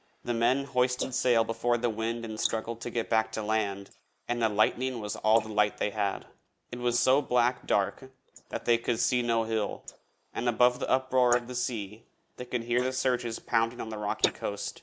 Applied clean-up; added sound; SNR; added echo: neural mask model Resemble Enhance denoiser.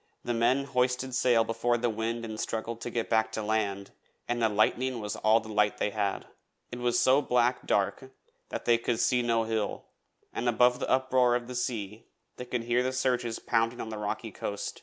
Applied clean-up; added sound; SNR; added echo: none; none; none; none.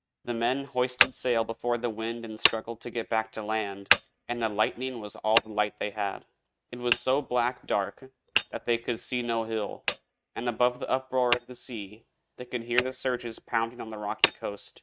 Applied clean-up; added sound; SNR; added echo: neural mask model RNNoise.